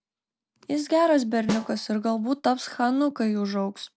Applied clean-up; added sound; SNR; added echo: none; Snare drum; 10 dB; none.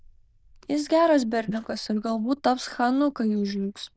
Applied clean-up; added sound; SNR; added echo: neural diffusion model UNIVERSE++.